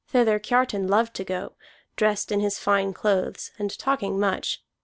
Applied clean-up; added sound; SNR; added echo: none; none; none; none.